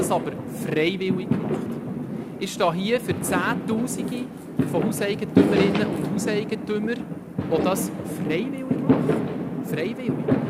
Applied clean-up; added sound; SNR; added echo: none; Fireworks; -2 dB; none.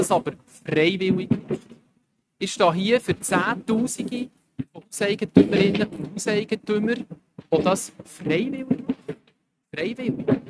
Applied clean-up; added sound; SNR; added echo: neural mask model RNNoise.